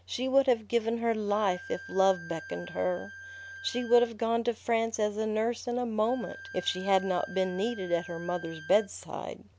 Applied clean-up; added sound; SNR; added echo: none; Bowed string instrument; 17 dB; none.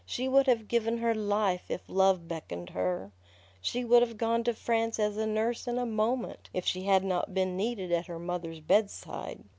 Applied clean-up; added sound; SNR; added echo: none; none; none; none.